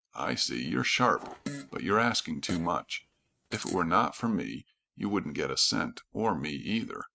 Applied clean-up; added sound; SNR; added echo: neural mask model RNNoise.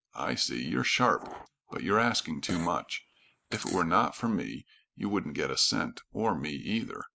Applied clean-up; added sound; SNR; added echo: neural mask model Resemble Enhance denoiser.